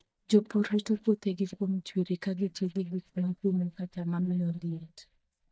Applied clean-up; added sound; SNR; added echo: neural mask model DeepFilterNet 3.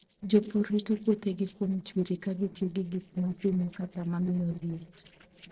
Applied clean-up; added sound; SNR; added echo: neural separator model SepFormer DNS4.